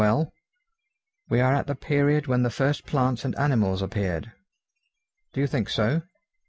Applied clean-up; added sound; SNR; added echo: none; none; none; none.